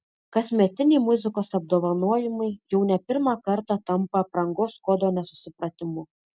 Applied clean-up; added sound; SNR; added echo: none; none; none; none.